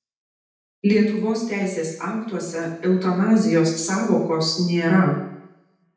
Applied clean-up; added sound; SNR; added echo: none; none; none; reverberation time 0.8 s.